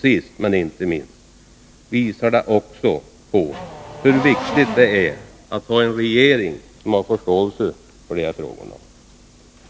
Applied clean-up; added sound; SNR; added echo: none; Race car, auto racing / Accelerating, revving, vroom; 9 dB; none.